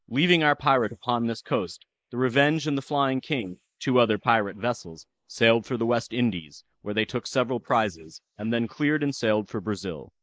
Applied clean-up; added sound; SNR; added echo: neural mask model Resemble Enhance denoiser.